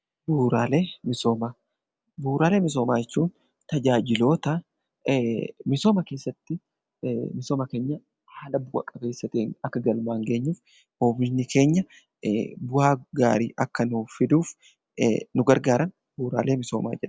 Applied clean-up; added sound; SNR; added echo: none; none; none; none.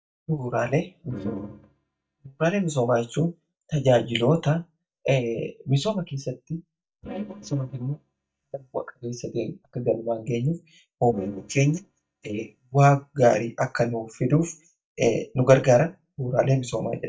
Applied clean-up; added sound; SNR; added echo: neural mask model DeepFilterNet 3.